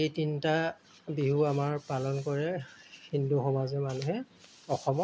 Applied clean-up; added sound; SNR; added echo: none; none; none; none.